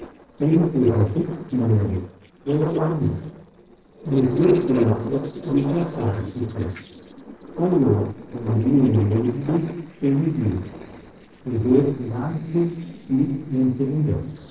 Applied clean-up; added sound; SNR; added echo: neural separator model SepFormer DNS4.